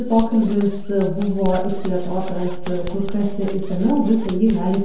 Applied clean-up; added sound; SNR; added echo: none; Zipper (clothing); 4 dB; reverberation time 0.9 s.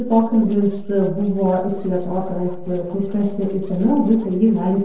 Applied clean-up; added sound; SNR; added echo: neural separator model SepFormer DNS4.